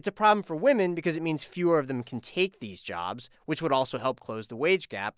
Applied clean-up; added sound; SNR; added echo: none; none; none; none.